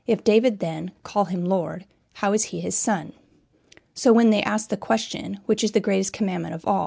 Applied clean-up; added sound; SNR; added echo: none; none; none; none.